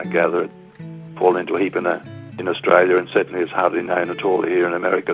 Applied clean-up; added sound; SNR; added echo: none; Acoustic guitar; 17 dB; none.